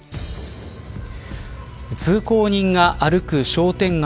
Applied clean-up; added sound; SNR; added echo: none; none; none; none.